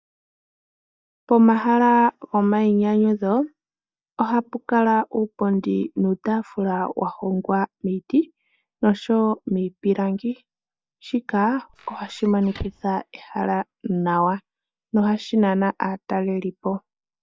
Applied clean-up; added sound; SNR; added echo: neural mask model DeepFilterNet 3.